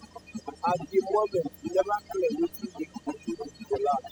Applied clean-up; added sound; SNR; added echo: classical method spectral subtraction.